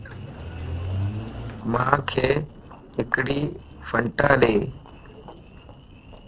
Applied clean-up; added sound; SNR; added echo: neural separator model SepFormer DNS4.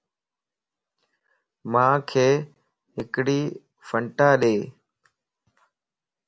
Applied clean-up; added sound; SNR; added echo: none; none; none; none.